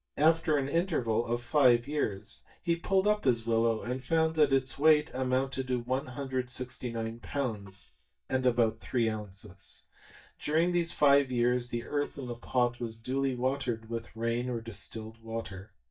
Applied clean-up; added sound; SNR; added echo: neural mask model DeepFilterNet 3.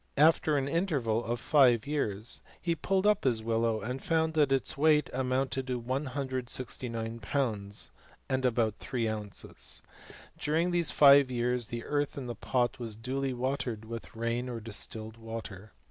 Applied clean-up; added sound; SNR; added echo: none; none; none; none.